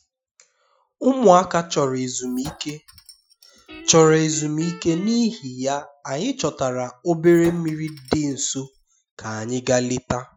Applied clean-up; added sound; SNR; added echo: classical method Wiener filter.